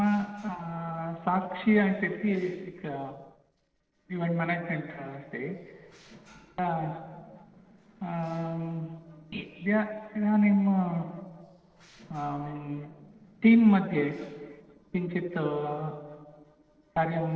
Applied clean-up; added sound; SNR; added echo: neural separator model SepFormer DNS4.